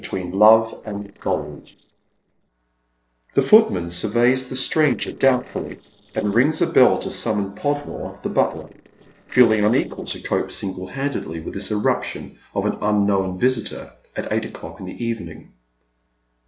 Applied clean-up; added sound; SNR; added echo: neural separator model SepFormer DNS4.